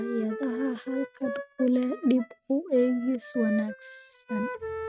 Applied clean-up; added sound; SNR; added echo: neural mask model RNNoise.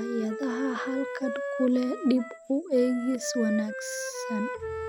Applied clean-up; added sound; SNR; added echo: none; Wind instrument, woodwind instrument; 7 dB; none.